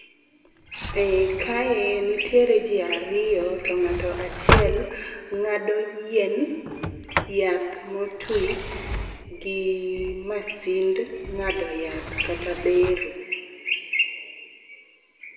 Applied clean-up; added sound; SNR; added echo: none; Sliding door; 7 dB; reverberation time 1.8 s.